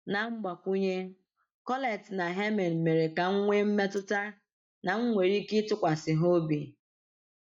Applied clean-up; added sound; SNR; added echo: neural mask model DeepFilterNet 3.